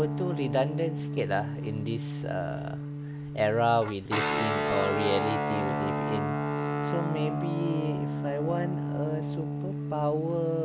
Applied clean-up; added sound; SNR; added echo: none; Guitar; 0 dB; none.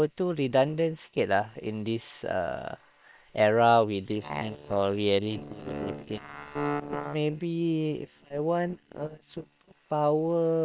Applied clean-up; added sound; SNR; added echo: neural separator model SepFormer WHAM!.